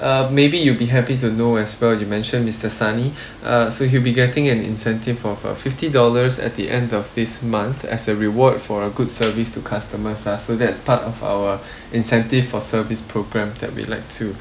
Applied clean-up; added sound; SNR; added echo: none; none; none; none.